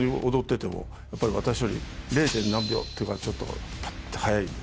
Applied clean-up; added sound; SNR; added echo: none; none; none; none.